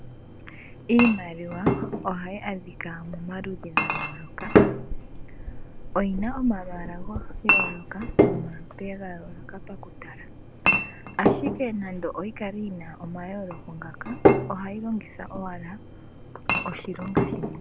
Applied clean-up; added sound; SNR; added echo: none; Chink, clink; -4 dB; none.